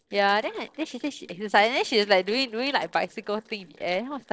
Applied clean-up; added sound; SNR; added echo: neural separator model SepFormer DNS4.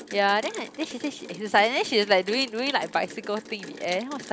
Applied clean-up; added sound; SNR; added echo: none; Rain; 16 dB; none.